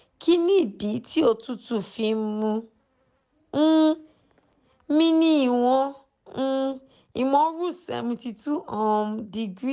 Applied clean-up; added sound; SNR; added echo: none; none; none; none.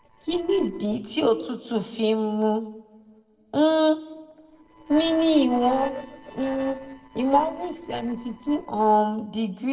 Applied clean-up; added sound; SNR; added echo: neural separator model SepFormer DNS4.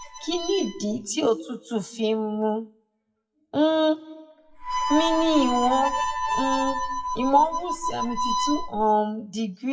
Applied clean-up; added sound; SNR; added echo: classical method WPE with log-MMSE.